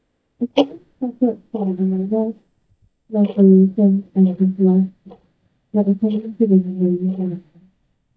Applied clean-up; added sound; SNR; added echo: neural mask model DeepFilterNet 3.